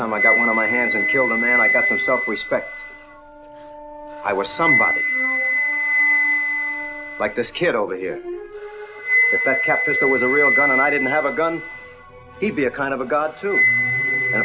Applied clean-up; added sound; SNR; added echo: none; Wind instrument, woodwind instrument; -3 dB; none.